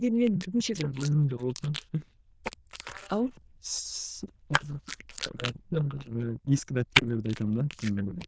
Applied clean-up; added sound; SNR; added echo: neural diffusion model UNIVERSE++.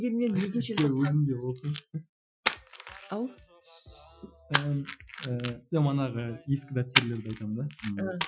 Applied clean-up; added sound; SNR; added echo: classical method Wiener filter.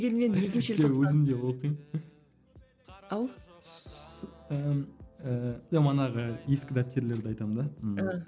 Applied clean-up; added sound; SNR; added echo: none; none; none; none.